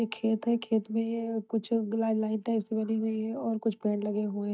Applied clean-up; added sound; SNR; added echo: neural mask model DeepFilterNet 3.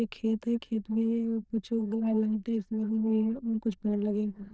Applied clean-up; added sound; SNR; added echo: neural diffusion model UNIVERSE++.